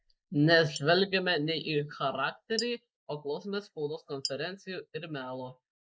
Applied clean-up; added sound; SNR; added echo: neural mask model Resemble Enhance denoiser.